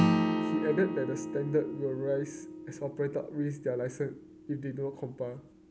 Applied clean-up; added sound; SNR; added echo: none; Acoustic guitar / Strum; 1 dB; none.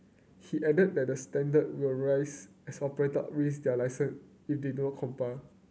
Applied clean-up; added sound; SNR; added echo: none; none; none; none.